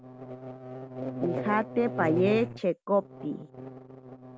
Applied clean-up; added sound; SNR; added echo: none; Buzz; 7 dB; none.